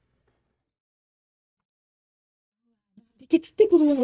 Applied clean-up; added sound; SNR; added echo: neural mask model DeepFilterNet 3.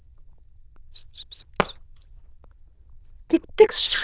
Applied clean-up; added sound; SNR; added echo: neural diffusion model UNIVERSE++.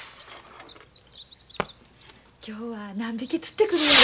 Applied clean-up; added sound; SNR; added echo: none; Whoosh, swoosh, swish / Fireworks; -2 dB; none.